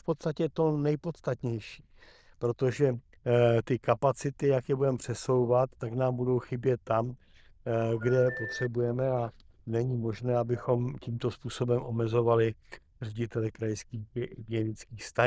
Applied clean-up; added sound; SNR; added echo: neural diffusion model UNIVERSE++.